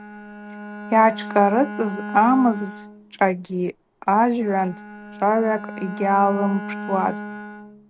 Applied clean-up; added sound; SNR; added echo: none; Bowed string instrument; 12 dB; none.